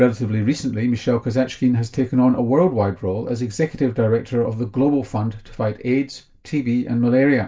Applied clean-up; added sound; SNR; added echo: none; none; none; reverberation time 0.2 s.